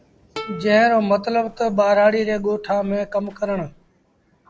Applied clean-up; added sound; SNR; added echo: none; Walk, footsteps + Plucked string instrument; 19 dB; none.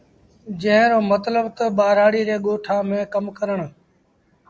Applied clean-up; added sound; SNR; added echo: none; none; none; none.